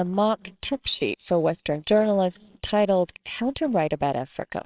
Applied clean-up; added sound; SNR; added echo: neural separator model SepFormer WHAMR!.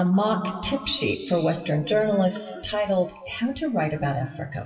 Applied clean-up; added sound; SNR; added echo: classical method WPE with log-MMSE.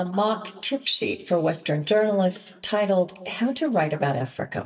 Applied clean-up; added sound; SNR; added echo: neural mask model DeepFilterNet 3.